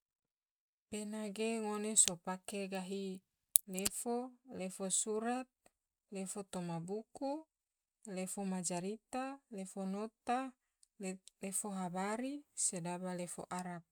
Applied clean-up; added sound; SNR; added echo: neural mask model RNNoise.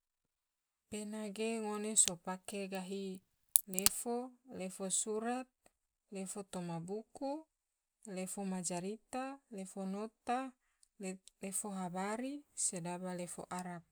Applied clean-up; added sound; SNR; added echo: none; Crack; -2 dB; none.